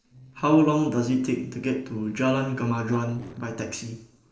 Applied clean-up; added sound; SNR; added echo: neural separator model SepFormer DNS4.